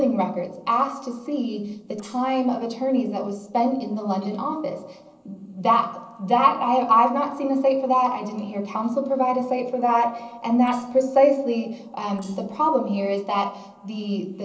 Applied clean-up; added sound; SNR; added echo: neural separator model SepFormer DNS4.